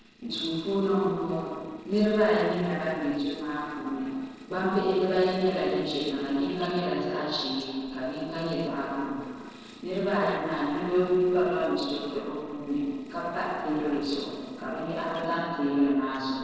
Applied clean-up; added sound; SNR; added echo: neural separator model SepFormer DNS4.